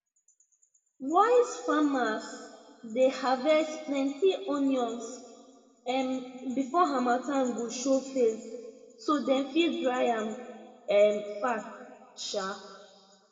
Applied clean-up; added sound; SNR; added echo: none; none; none; reverberation time 1.8 s.